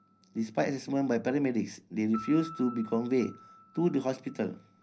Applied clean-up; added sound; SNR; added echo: none; Piano; 19 dB; reverberation time 0.5 s.